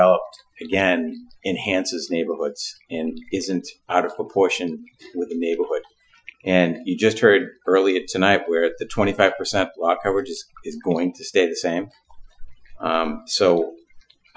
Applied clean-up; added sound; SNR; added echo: classical method Wiener filter.